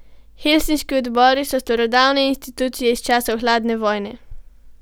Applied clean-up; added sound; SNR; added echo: none; none; none; none.